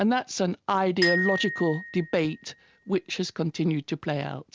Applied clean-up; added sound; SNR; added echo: none; Glockenspiel; 7 dB; none.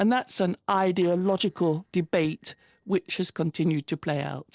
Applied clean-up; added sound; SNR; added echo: neural separator model SepFormer DNS4.